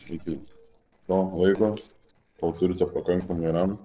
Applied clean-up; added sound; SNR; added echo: neural separator model SepFormer DNS4.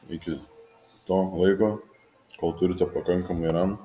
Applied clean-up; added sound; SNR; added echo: none; none; none; none.